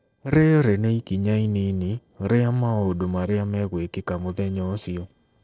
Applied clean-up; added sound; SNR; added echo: neural separator model SepFormer DNS4.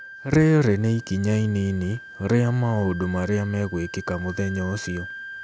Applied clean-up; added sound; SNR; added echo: none; Wind instrument, woodwind instrument; 16 dB; none.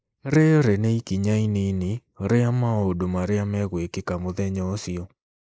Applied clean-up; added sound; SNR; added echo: neural mask model Resemble Enhance denoiser.